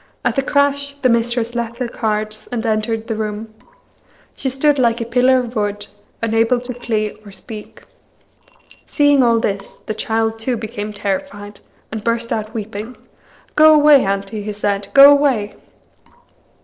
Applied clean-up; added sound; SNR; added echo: neural separator model SepFormer DNS4.